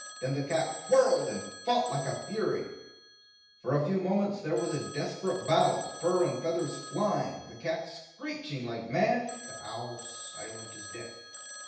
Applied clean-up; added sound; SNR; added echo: none; Telephone; 14 dB; reverberation time 0.9 s.